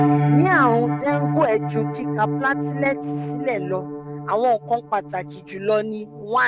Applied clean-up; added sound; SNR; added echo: neural mask model RNNoise.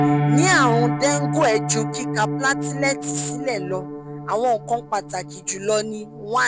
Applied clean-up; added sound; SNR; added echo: none; Piano; 2 dB; none.